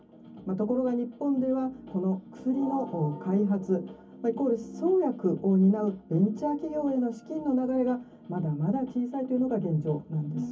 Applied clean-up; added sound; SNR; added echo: none; none; none; reverberation time 0.3 s.